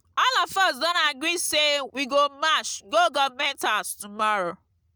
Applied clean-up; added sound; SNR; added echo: none; none; none; none.